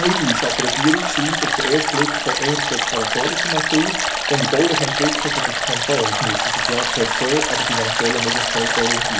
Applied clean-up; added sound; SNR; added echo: none; Stream; -2 dB; reverberation time 0.3 s.